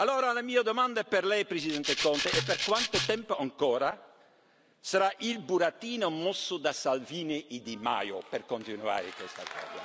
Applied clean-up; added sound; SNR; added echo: none; Rattle (instrument); 2 dB; none.